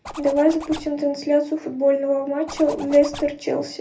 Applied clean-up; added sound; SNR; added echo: none; Zipper (clothing); 16 dB; reverberation time 0.3 s.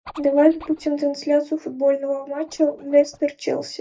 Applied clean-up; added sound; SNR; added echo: neural mask model DeepFilterNet 3.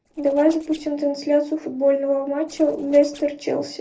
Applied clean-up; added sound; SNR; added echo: neural separator model SepFormer DNS4.